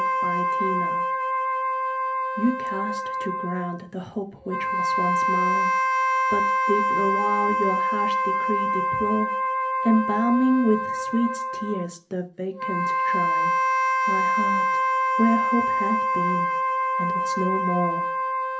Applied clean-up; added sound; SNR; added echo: none; Wind instrument, woodwind instrument; -4 dB; reverberation time 0.3 s.